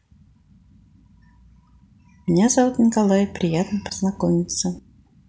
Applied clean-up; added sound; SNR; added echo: none; none; none; none.